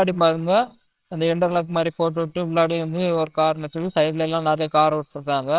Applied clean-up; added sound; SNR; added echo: neural separator model SepFormer WHAMR!.